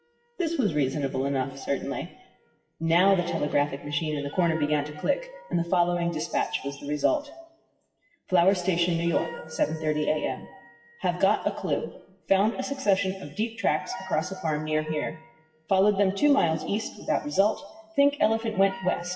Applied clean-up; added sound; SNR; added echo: classical method WPE with log-MMSE.